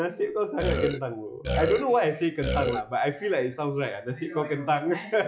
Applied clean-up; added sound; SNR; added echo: classical method log-MMSE.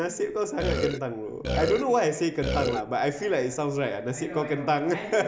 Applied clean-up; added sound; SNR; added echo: none; Burping, eructation; 1 dB; none.